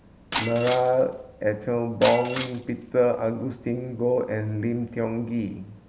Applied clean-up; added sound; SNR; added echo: none; Shatter; 10 dB; none.